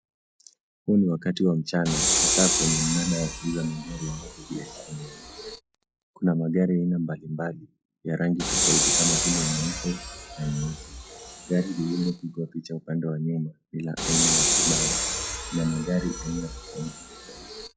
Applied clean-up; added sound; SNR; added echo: classical method log-MMSE.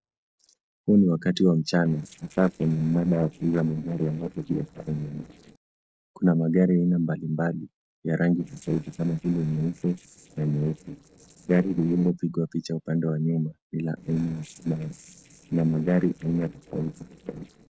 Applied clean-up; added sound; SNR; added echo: neural separator model SepFormer DNS4.